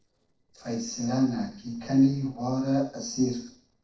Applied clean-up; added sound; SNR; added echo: neural separator model SepFormer DNS4.